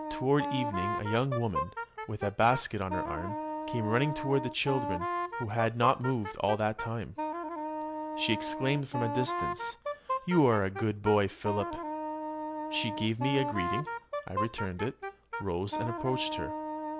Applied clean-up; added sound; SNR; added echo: none; Wind instrument, woodwind instrument; 4 dB; none.